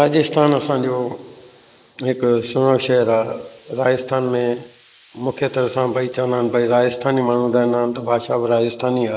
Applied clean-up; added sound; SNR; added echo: neural mask model Resemble Enhance denoiser.